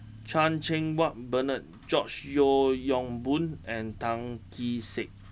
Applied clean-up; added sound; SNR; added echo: none; Truck; 20 dB; none.